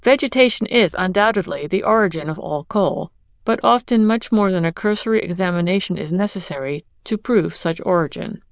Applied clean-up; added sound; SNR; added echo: neural diffusion model UNIVERSE++.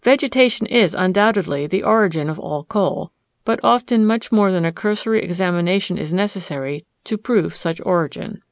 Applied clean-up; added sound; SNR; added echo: none; none; none; none.